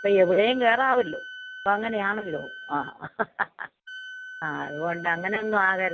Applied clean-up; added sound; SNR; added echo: none; Wind instrument, woodwind instrument; 15 dB; none.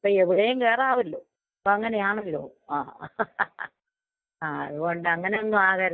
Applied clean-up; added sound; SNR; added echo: neural mask model DeepFilterNet 3.